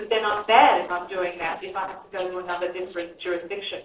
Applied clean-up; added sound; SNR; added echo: neural separator model SepFormer DNS4.